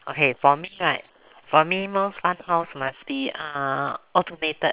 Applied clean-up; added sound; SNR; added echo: neural separator model SepFormer WHAM!.